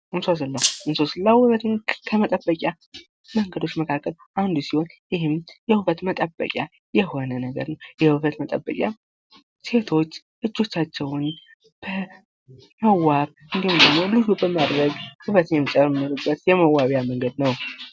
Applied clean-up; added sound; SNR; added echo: none; Rattle (instrument); 4 dB; none.